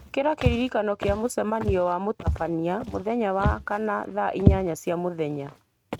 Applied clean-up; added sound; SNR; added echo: neural mask model RNNoise.